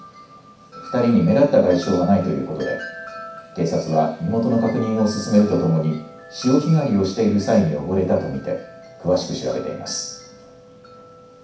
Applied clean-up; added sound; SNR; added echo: none; Wind chime; 18 dB; reverberation time 0.6 s.